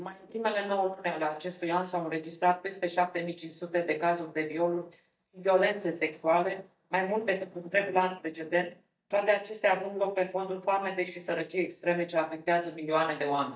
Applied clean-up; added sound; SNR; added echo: neural mask model DeepFilterNet 3.